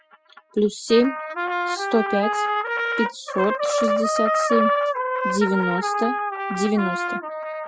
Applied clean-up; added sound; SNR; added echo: classical method spectral subtraction.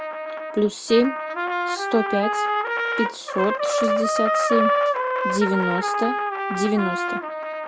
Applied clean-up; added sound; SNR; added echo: none; Trumpet; -1 dB; none.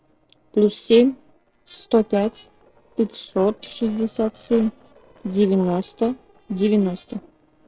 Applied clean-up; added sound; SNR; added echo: neural separator model SepFormer DNS4.